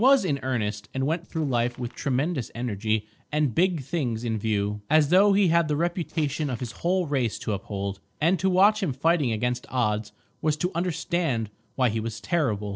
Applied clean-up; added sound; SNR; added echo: neural separator model SepFormer DNS4.